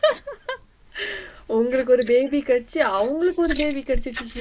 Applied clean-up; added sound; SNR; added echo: neural mask model Resemble Enhance denoiser.